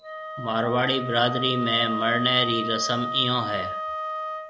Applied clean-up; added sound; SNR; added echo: none; Wind instrument, woodwind instrument; 5 dB; none.